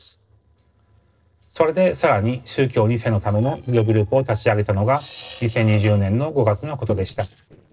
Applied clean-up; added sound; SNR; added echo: neural separator model SepFormer DNS4.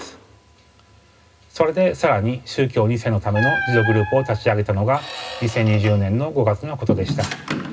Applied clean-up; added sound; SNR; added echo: none; Squeak; 9 dB; reverberation time 0.2 s.